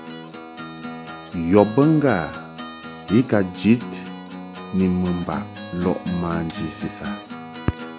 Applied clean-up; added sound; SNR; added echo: none; Acoustic guitar; 11 dB; none.